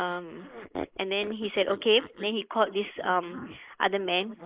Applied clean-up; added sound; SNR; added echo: neural mask model Resemble Enhance denoiser.